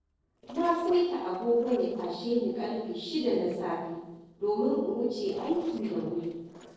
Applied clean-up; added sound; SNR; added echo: neural separator model SepFormer DNS4.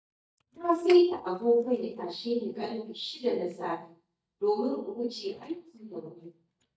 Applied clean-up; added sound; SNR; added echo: neural mask model DeepFilterNet 3.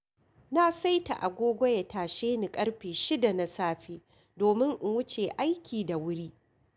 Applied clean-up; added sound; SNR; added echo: none; none; none; none.